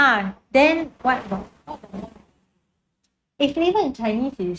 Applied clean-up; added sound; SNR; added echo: neural mask model RNNoise.